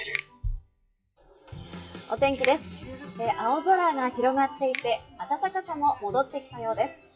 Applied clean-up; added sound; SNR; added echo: classical method WPE with log-MMSE.